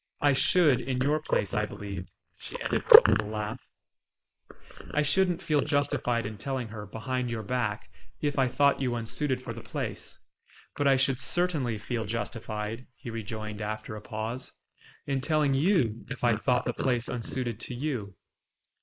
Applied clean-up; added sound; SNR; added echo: neural mask model Resemble Enhance denoiser.